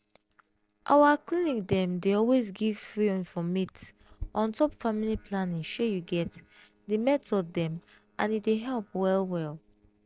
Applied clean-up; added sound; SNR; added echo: neural separator model SepFormer DNS4.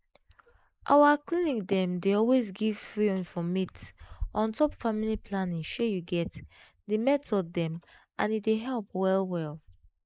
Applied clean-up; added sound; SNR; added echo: neural mask model Resemble Enhance denoiser.